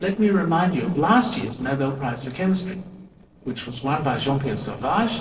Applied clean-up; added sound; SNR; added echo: neural separator model SepFormer DNS4.